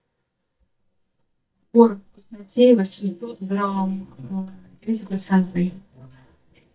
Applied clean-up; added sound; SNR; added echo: neural mask model DeepFilterNet 3.